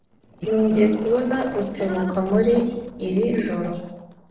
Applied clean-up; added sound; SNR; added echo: neural separator model SepFormer DNS4.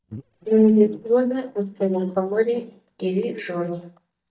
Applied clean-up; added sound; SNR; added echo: neural mask model DeepFilterNet 3.